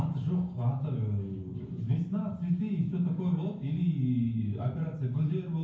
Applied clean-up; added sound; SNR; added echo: none; none; none; reverberation time 0.9 s.